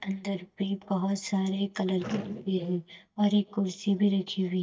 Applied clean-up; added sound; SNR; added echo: neural mask model DeepFilterNet 3.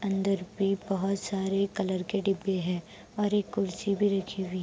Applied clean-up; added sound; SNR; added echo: none; none; none; none.